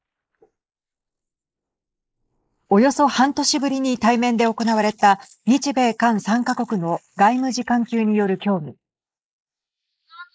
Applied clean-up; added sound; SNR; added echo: neural mask model Resemble Enhance denoiser.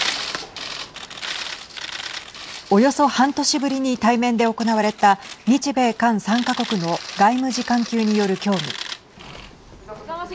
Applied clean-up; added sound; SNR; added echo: none; none; none; none.